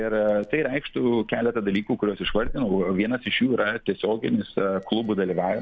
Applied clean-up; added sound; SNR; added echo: none; Crackle; 16 dB; none.